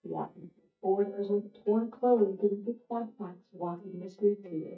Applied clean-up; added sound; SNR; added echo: neural mask model DeepFilterNet 3.